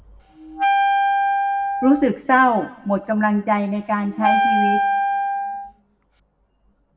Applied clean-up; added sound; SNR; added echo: none; Wind instrument, woodwind instrument; -2 dB; reverberation time 1.3 s.